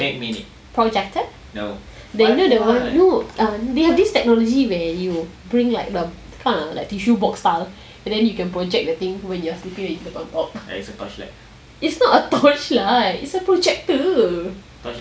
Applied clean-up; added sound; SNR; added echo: none; none; none; none.